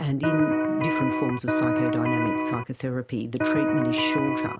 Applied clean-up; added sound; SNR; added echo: none; Electric guitar; -4 dB; none.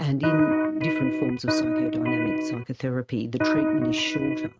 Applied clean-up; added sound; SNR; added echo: neural mask model RNNoise.